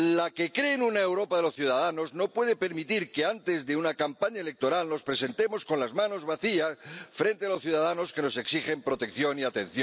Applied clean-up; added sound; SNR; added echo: none; none; none; none.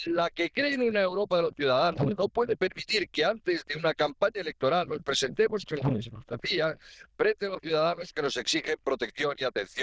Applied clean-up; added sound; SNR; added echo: neural diffusion model UNIVERSE++.